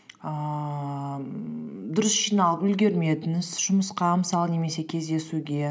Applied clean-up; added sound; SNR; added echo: none; none; none; none.